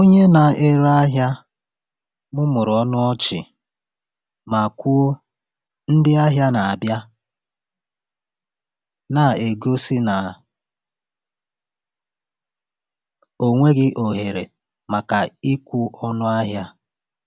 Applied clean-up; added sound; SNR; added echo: none; none; none; none.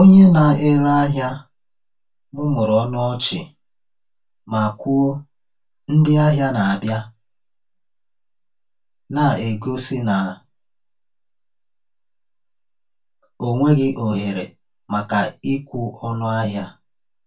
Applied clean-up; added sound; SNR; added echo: none; none; none; reverberation time 0.2 s.